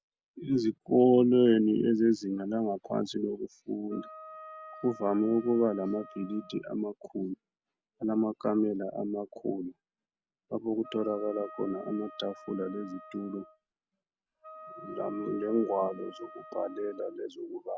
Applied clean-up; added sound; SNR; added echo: none; Wind instrument, woodwind instrument; 18 dB; none.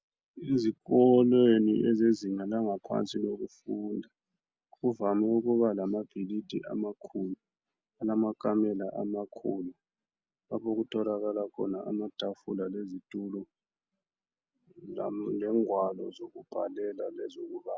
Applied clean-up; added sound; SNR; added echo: none; none; none; none.